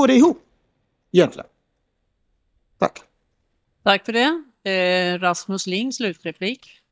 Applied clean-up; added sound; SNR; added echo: neural mask model DeepFilterNet 3.